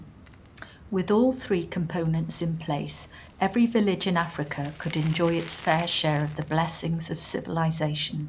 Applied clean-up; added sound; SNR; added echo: none; Bicycle; 20 dB; none.